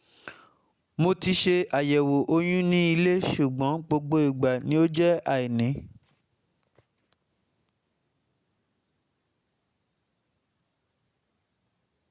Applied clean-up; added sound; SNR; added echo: none; none; none; none.